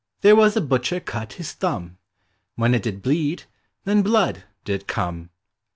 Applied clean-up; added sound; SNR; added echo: none; none; none; none.